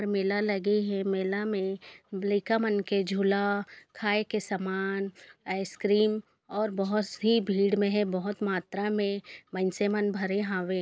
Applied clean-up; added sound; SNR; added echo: none; none; none; none.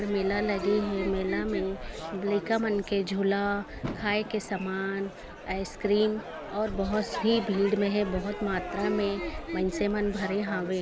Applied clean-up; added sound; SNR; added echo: none; Crowd / Fireworks; 8 dB; none.